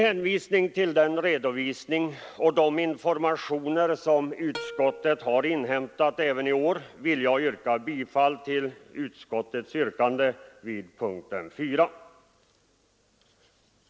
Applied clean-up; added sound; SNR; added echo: none; Plucked string instrument; 18 dB; none.